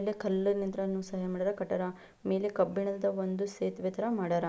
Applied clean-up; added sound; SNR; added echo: none; none; none; none.